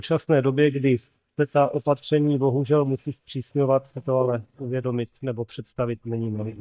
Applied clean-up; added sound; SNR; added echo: neural mask model DeepFilterNet 3.